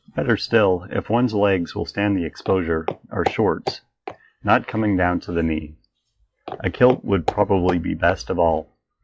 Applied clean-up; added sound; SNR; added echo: classical method log-MMSE.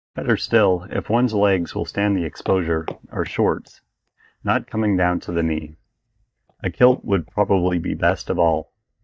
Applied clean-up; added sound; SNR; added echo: neural mask model DeepFilterNet 3.